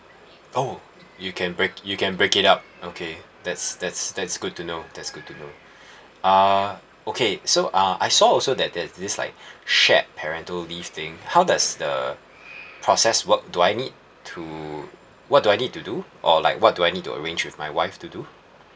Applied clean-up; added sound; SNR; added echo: none; none; none; none.